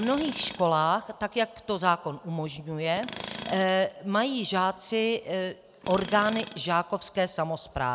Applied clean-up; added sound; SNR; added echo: none; Tools; 17 dB; none.